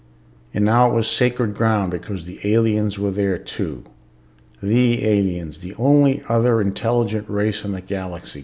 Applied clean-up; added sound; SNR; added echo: none; none; none; none.